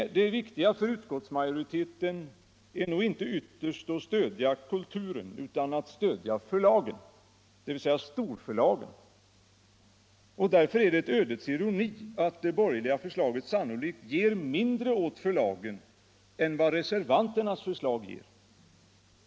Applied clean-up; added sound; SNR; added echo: none; none; none; none.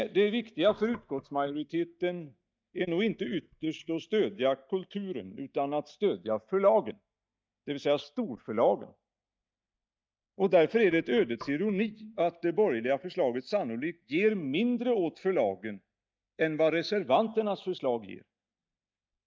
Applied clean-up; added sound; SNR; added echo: neural mask model DeepFilterNet 3.